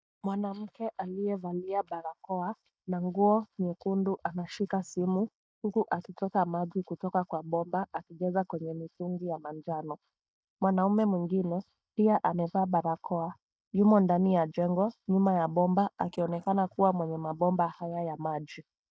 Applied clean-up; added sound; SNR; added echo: neural mask model DeepFilterNet 3.